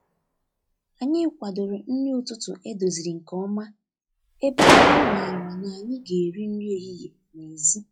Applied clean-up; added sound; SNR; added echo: classical method log-MMSE.